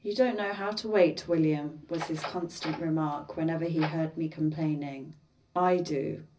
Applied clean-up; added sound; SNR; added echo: none; Door; 14 dB; reverberation time 0.4 s.